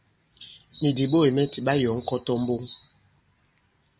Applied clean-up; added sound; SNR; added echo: none; none; none; none.